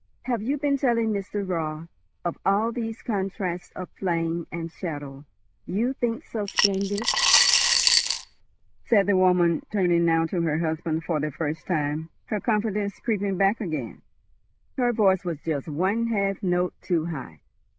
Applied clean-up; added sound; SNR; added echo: neural diffusion model UNIVERSE++.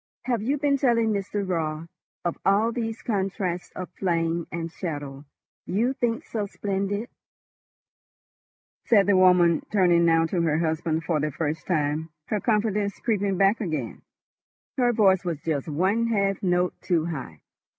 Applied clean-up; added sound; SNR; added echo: none; none; none; none.